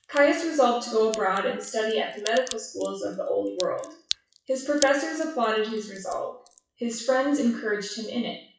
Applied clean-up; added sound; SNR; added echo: classical method WPE with log-MMSE.